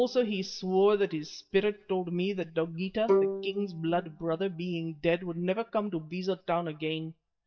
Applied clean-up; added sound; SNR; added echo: neural mask model DeepFilterNet 3.